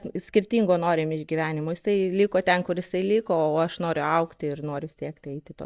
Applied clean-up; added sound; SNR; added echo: neural mask model DeepFilterNet 3.